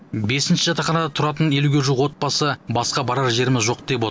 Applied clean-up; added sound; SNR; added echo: none; none; none; none.